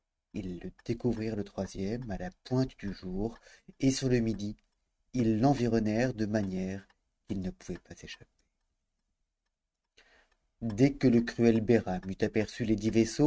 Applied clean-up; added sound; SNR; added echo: neural mask model RNNoise.